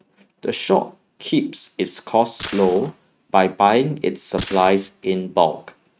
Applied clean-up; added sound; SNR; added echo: neural mask model RNNoise.